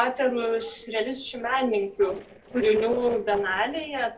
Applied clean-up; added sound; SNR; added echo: neural separator model SepFormer DNS4.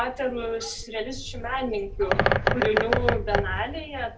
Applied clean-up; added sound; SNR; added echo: none; Bird; -1 dB; reverberation time 0.2 s.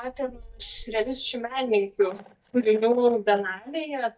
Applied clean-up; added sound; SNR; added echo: neural mask model DeepFilterNet 3.